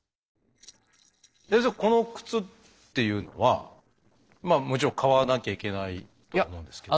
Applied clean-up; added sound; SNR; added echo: neural separator model SepFormer DNS4.